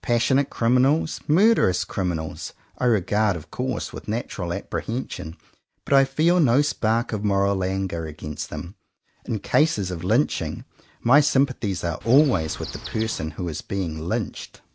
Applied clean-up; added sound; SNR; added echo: none; Chirp, tweet; 14 dB; none.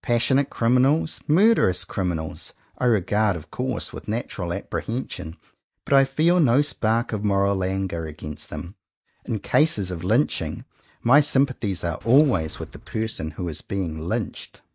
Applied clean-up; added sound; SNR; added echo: neural mask model DeepFilterNet 3.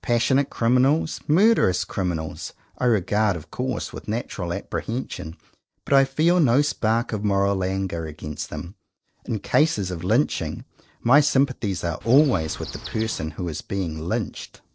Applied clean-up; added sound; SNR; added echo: neural separator model SepFormer DNS4.